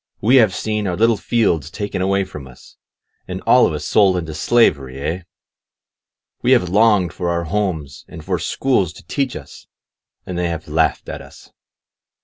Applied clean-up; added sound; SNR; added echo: none; none; none; none.